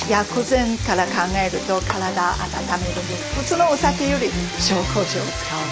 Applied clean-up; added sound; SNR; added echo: none; Sink (filling or washing) / Water tap, faucet; 19 dB; none.